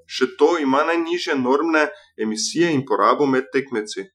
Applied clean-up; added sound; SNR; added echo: classical method Wiener filter.